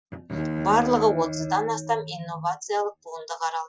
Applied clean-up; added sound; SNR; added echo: classical method Wiener filter.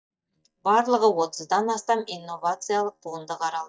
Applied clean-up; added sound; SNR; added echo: neural mask model DeepFilterNet 3.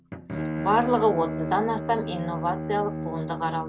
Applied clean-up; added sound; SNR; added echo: none; Bowed string instrument; 5 dB; none.